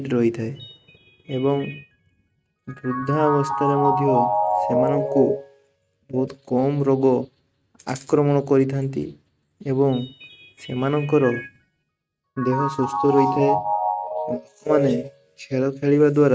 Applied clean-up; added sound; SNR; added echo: neural mask model RNNoise.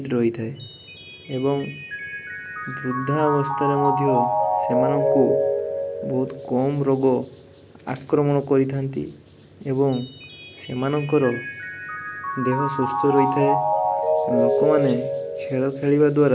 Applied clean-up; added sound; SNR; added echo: none; Mallet percussion; 2 dB; none.